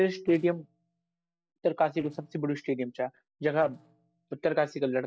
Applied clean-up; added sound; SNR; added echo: neural separator model SepFormer DNS4.